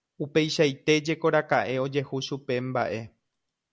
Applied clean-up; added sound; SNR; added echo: none; none; none; none.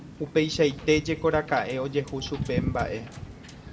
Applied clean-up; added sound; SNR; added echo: none; Wind / Boat, Water vehicle; 8 dB; reverberation time 2.1 s.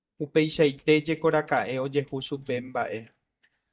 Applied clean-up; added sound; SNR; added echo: neural mask model DeepFilterNet 3.